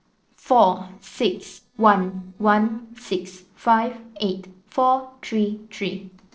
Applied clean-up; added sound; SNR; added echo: neural separator model SepFormer DNS4.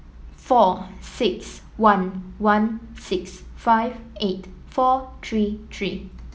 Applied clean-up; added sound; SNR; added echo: none; none; none; none.